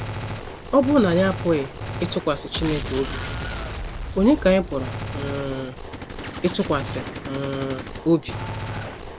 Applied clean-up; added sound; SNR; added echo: none; Gunshot, gunfire; 7 dB; none.